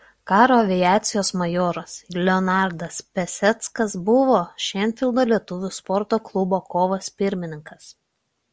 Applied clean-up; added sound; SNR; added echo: none; none; none; none.